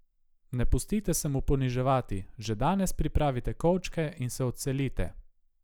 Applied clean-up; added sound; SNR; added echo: none; none; none; none.